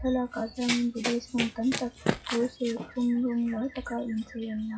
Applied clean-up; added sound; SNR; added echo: classical method WPE with log-MMSE.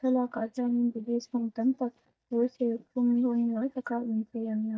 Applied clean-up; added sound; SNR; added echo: neural mask model DeepFilterNet 3.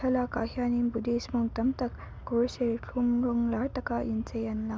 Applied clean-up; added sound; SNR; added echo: none; none; none; none.